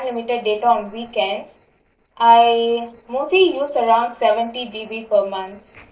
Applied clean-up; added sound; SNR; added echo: neural separator model SepFormer DNS4.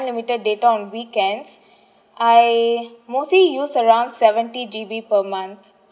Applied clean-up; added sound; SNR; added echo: none; none; none; none.